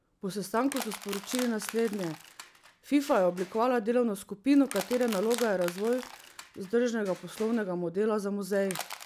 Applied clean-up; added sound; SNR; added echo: none; Crushing; 15 dB; none.